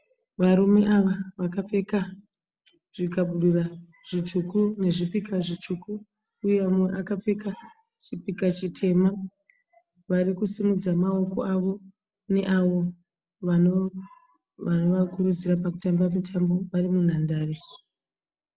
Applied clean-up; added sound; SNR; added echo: none; none; none; none.